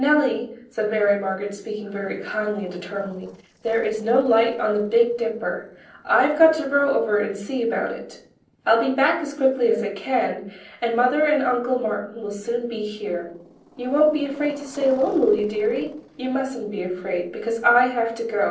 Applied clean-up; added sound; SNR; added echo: neural separator model SepFormer DNS4.